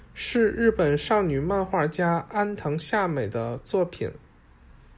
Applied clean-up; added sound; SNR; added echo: none; none; none; none.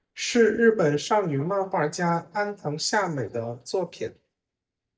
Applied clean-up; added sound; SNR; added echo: neural mask model DeepFilterNet 3.